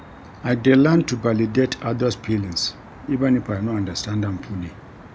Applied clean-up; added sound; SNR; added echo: none; Traffic noise, roadway noise; 20 dB; none.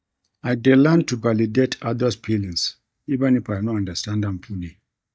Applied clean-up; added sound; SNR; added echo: neural mask model DeepFilterNet 3.